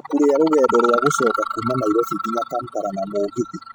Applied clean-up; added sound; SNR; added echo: classical method spectral subtraction.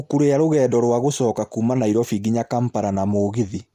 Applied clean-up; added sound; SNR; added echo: none; none; none; none.